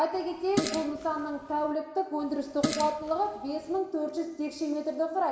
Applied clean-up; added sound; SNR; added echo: none; Fart; 6 dB; reverberation time 1.2 s.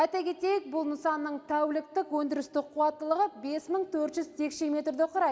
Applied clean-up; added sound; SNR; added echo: none; none; none; none.